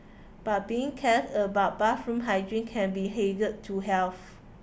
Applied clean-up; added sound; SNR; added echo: none; none; none; none.